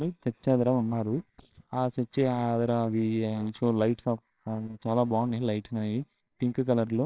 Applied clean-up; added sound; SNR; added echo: neural separator model SepFormer WHAMR!.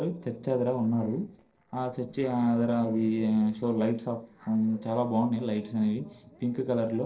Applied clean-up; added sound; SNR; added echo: neural separator model SepFormer DNS4.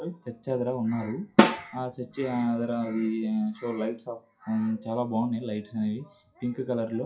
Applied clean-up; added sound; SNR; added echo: classical method WPE with log-MMSE.